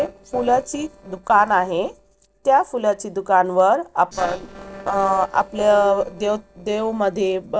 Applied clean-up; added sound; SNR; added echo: neural separator model SepFormer DNS4.